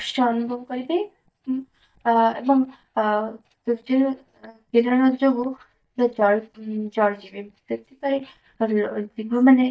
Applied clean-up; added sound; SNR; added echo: neural mask model DeepFilterNet 3.